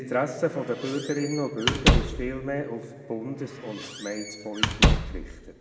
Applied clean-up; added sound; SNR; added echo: none; Squeak / Slam; -4 dB; reverberation time 1.7 s.